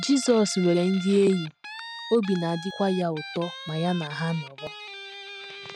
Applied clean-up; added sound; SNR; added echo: none; Guitar; 14 dB; none.